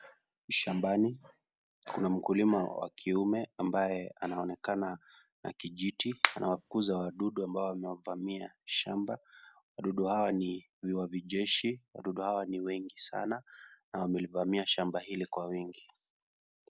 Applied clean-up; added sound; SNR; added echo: none; Finger snapping; 0 dB; none.